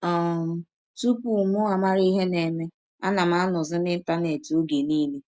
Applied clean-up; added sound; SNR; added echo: none; none; none; none.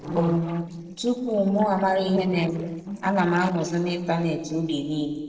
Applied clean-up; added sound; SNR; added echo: neural separator model SepFormer DNS4.